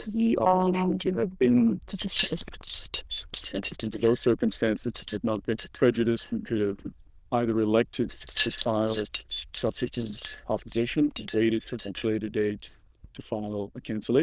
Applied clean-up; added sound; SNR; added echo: neural diffusion model UNIVERSE++.